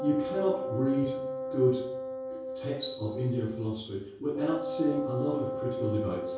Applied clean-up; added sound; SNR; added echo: none; Wind instrument, woodwind instrument; 5 dB; reverberation time 0.6 s.